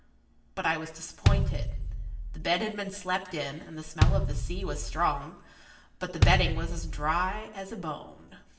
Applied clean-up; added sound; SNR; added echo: none; Bass drum; -4 dB; reverberation time 0.8 s.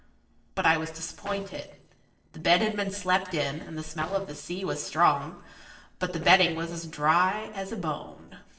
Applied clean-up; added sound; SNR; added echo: neural separator model SepFormer DNS4.